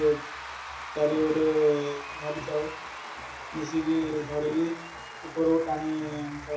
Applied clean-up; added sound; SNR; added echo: none; Applause / Crowd / Cheering; 12 dB; reverberation time 0.7 s.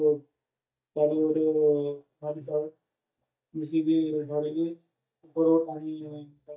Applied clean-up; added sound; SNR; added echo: neural mask model DeepFilterNet 3.